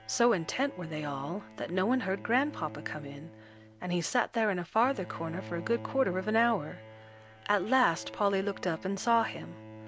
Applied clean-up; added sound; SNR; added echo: none; Bowed string instrument; 16 dB; none.